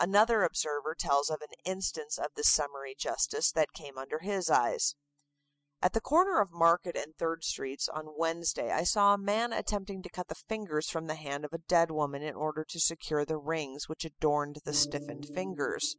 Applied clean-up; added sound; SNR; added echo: classical method spectral subtraction.